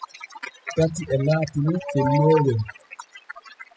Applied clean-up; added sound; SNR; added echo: classical method spectral subtraction.